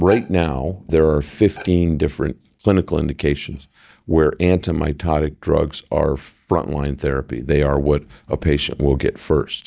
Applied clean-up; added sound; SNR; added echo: neural mask model DeepFilterNet 3.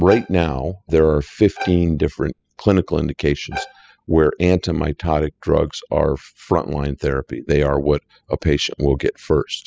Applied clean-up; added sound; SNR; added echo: classical method spectral subtraction.